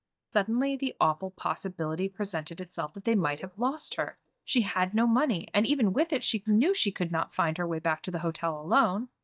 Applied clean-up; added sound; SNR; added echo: neural mask model DeepFilterNet 3.